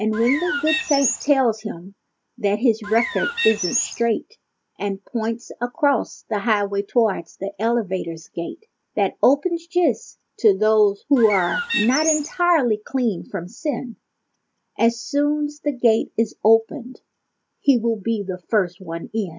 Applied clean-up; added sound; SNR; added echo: none; Bird; 4 dB; none.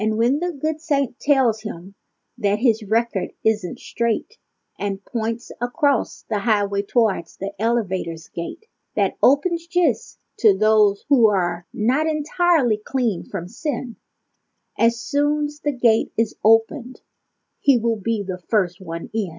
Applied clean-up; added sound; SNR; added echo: none; none; none; none.